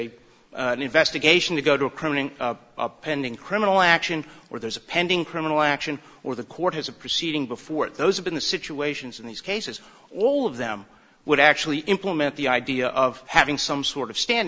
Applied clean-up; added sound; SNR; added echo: none; none; none; none.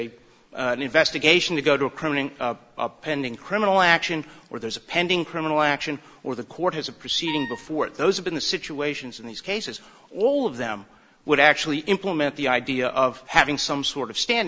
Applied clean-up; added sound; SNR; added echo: none; Wind instrument, woodwind instrument; 13 dB; none.